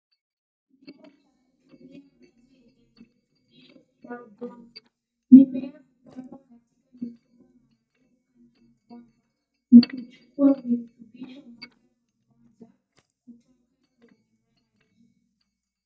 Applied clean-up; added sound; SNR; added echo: neural mask model DeepFilterNet 3.